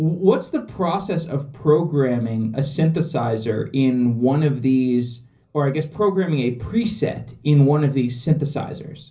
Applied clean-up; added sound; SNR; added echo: none; none; none; reverberation time 0.5 s.